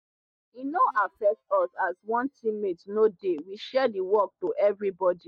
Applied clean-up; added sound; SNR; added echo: neural mask model DeepFilterNet 3.